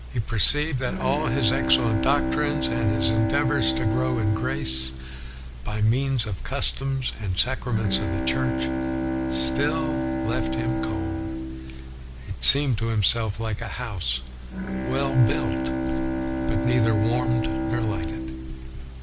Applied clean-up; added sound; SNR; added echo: none; Bowed string instrument; 4 dB; none.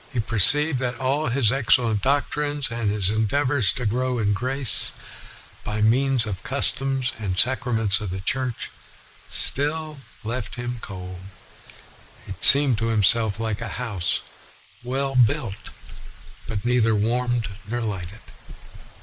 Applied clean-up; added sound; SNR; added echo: neural mask model Resemble Enhance denoiser.